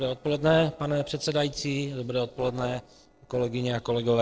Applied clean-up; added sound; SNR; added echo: neural separator model SepFormer DNS4.